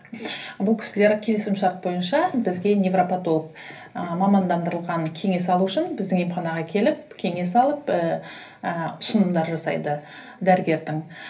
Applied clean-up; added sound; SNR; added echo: none; none; none; reverberation time 0.3 s.